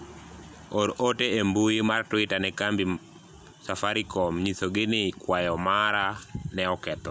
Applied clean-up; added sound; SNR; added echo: none; none; none; none.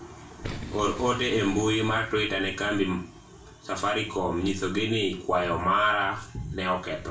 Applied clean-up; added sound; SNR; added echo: none; Boom; 17 dB; reverberation time 0.3 s.